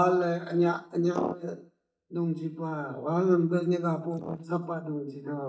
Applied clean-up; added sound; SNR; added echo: neural mask model DeepFilterNet 3.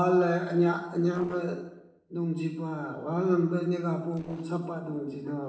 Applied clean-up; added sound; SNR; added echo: neural separator model SepFormer DNS4.